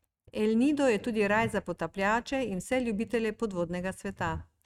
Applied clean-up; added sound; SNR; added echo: neural mask model RNNoise.